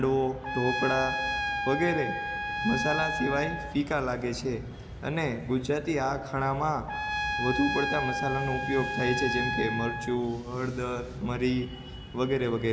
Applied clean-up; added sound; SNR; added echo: none; Trumpet; 2 dB; none.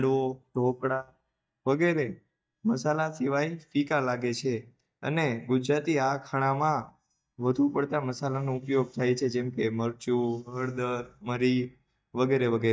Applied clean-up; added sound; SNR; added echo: neural mask model DeepFilterNet 3.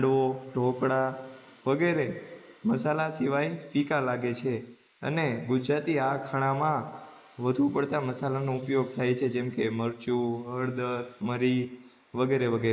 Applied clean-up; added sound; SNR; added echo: neural mask model Resemble Enhance denoiser.